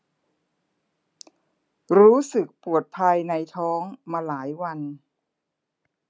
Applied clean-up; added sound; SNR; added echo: none; none; none; none.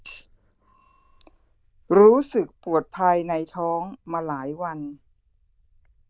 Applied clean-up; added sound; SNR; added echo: neural diffusion model UNIVERSE++.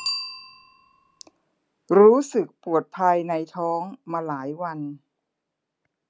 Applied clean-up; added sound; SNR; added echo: none; Bicycle bell; 17 dB; none.